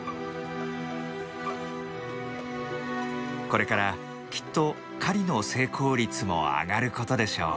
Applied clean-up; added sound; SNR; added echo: none; Bowed string instrument; 15 dB; none.